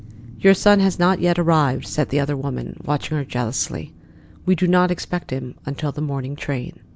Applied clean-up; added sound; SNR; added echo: none; none; none; none.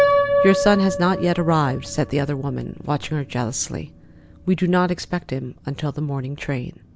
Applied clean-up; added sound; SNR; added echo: none; Piano; 5 dB; none.